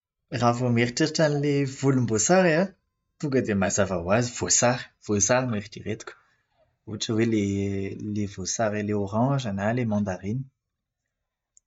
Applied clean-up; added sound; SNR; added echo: neural mask model DeepFilterNet 3.